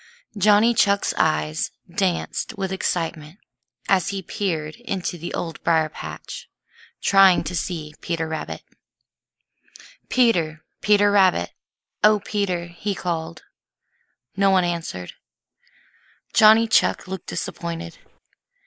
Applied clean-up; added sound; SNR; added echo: neural mask model Resemble Enhance denoiser.